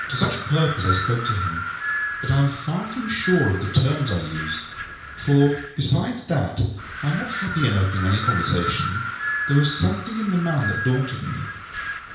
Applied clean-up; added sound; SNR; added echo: none; Wind; 6 dB; reverberation time 0.5 s.